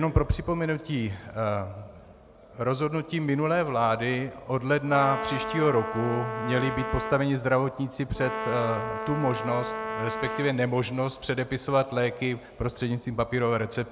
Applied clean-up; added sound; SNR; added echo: none; Brass instrument; 6 dB; none.